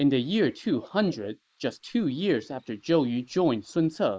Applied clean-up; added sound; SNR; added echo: neural mask model Resemble Enhance denoiser.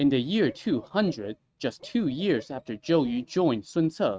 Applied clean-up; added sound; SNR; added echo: neural mask model RNNoise.